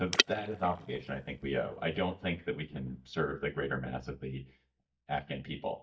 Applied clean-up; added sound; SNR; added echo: neural mask model DeepFilterNet 3.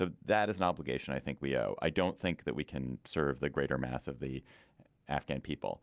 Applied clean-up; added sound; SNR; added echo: none; none; none; none.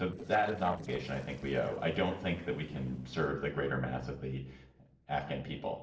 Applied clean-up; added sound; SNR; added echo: neural separator model SepFormer DNS4.